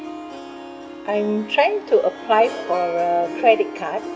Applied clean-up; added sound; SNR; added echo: none; Harp; 13 dB; none.